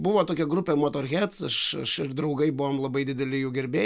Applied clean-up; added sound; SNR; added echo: none; none; none; none.